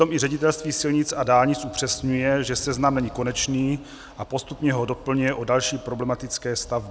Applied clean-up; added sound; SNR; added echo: none; none; none; none.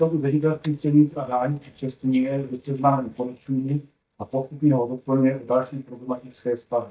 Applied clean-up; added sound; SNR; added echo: neural mask model DeepFilterNet 3.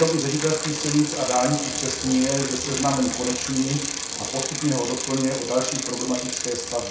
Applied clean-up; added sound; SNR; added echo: none; Bicycle; 4 dB; reverberation time 0.6 s.